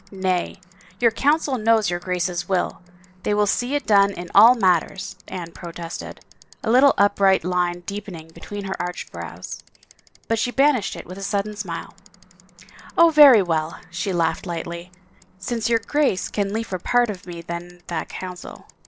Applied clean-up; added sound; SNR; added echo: neural separator model SepFormer DNS4.